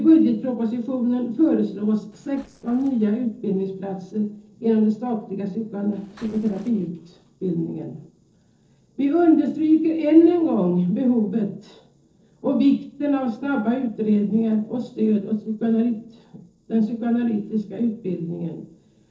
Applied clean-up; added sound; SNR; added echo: neural separator model SepFormer DNS4.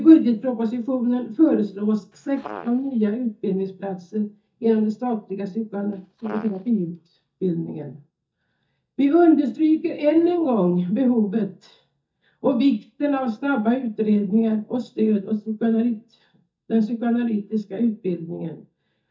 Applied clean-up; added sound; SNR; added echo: neural mask model DeepFilterNet 3.